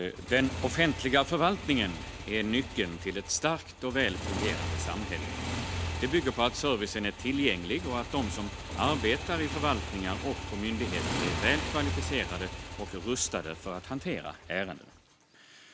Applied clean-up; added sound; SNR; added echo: none; Motorcycle; 5 dB; none.